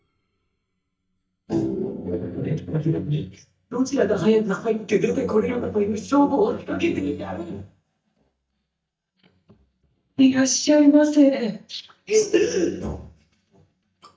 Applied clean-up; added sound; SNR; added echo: neural mask model DeepFilterNet 3.